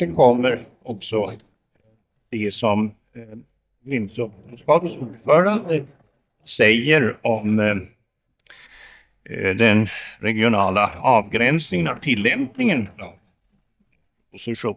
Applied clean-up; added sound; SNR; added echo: neural mask model DeepFilterNet 3.